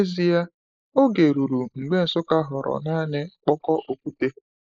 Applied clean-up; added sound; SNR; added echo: neural mask model Resemble Enhance denoiser.